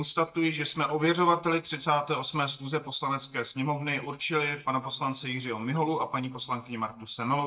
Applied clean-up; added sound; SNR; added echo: neural mask model DeepFilterNet 3.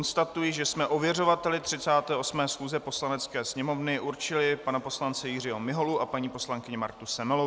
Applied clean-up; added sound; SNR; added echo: none; none; none; none.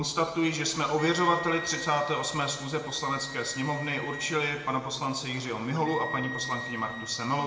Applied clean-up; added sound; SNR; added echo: none; Wind instrument, woodwind instrument; 11 dB; reverberation time 1.4 s.